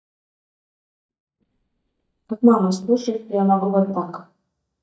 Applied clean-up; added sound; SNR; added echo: neural mask model DeepFilterNet 3.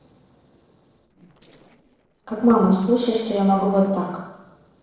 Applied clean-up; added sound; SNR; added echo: neural separator model SepFormer DNS4.